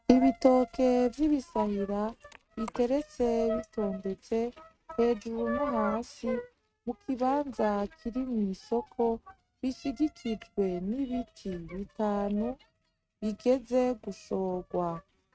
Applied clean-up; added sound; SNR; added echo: neural mask model RNNoise.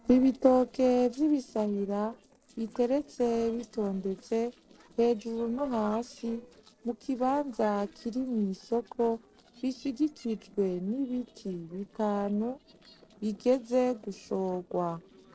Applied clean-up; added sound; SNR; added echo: neural separator model SepFormer DNS4.